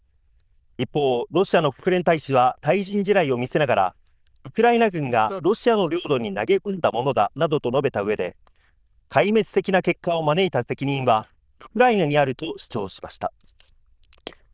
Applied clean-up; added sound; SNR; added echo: neural diffusion model UNIVERSE++.